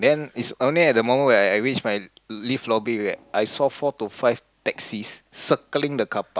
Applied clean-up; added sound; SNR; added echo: none; none; none; none.